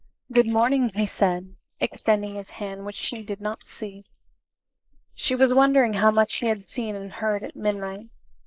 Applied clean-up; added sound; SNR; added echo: neural mask model Resemble Enhance denoiser.